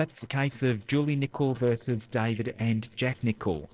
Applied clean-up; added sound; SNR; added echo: neural separator model SepFormer DNS4.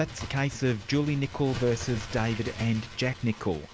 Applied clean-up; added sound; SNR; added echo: none; Bird; 12 dB; none.